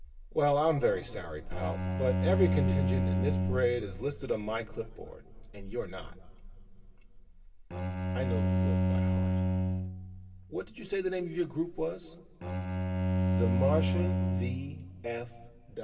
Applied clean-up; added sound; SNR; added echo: none; Bowed string instrument; -3 dB; reverberation time 2.9 s.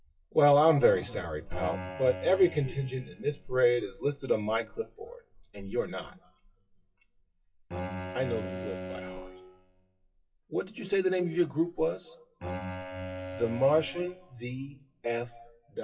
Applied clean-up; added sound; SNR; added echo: classical method WPE with log-MMSE.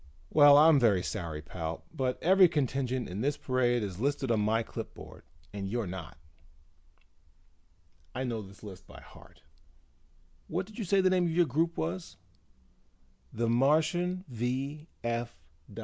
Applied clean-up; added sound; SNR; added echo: none; none; none; none.